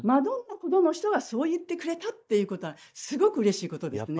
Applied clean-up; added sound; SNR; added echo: neural mask model DeepFilterNet 3.